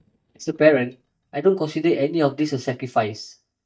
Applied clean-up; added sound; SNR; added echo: neural mask model DeepFilterNet 3.